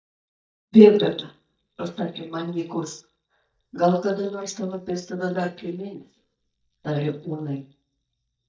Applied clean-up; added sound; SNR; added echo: neural mask model DeepFilterNet 3.